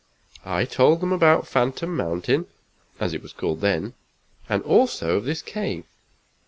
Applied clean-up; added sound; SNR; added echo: none; none; none; none.